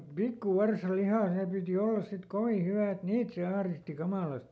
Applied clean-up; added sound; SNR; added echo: none; none; none; none.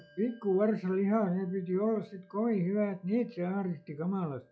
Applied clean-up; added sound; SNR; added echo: classical method log-MMSE.